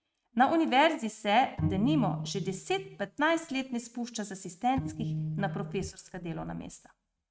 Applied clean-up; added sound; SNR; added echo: neural mask model RNNoise.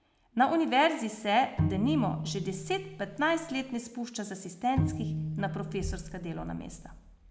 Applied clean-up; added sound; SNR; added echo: none; Bowed string instrument; 4 dB; none.